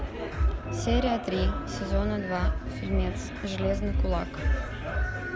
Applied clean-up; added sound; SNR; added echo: none; none; none; none.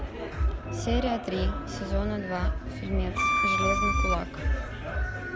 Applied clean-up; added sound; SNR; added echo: none; Bowed string instrument; -3 dB; none.